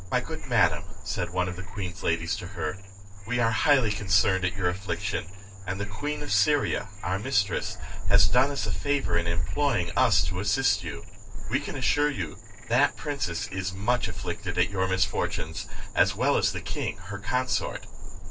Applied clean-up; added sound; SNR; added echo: neural separator model SepFormer DNS4.